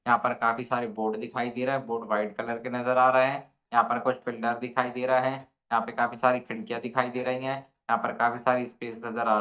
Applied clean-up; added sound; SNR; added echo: neural mask model DeepFilterNet 3.